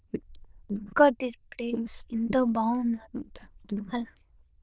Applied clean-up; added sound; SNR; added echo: neural diffusion model UNIVERSE++.